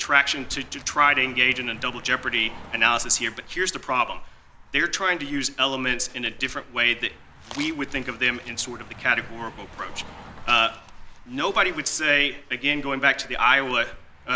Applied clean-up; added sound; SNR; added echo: none; Car passing by; 15 dB; none.